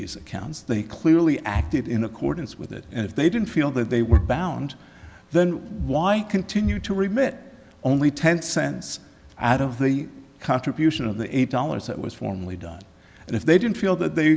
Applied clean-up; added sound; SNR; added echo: none; none; none; none.